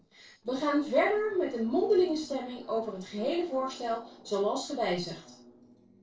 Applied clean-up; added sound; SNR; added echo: neural separator model SepFormer DNS4.